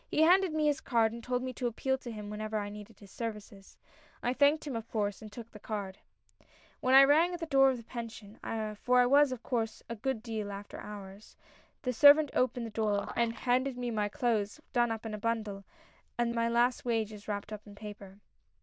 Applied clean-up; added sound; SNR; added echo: neural diffusion model UNIVERSE++.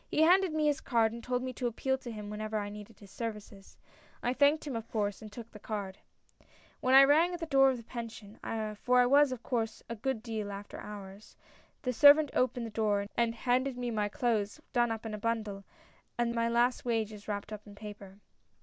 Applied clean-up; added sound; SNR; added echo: none; none; none; none.